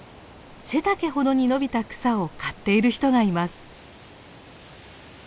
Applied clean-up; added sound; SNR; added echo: none; none; none; none.